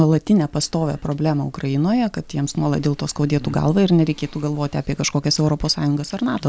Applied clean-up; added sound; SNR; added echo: none; none; none; none.